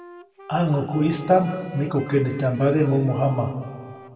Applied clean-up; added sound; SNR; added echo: none; Wind instrument, woodwind instrument; 20 dB; reverberation time 1.9 s.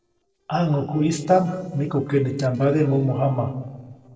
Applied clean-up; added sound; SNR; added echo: neural separator model SepFormer DNS4.